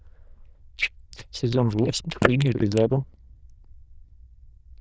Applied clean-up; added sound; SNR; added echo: neural diffusion model UNIVERSE++.